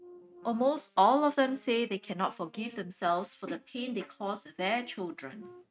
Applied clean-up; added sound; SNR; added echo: neural mask model RNNoise.